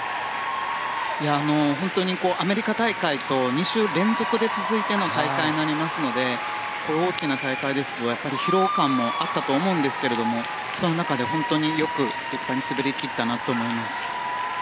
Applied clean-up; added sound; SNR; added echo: none; none; none; none.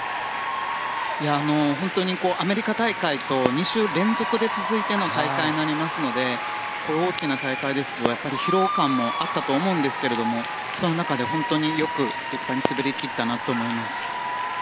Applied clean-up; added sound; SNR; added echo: none; Fireworks; 16 dB; none.